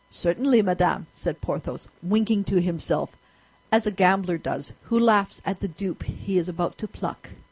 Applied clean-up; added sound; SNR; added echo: none; none; none; none.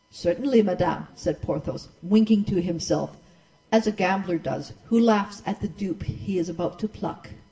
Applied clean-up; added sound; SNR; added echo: none; none; none; reverberation time 0.9 s.